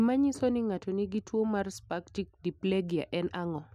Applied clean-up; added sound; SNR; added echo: none; none; none; none.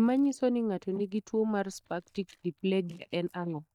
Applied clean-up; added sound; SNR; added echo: neural mask model DeepFilterNet 3.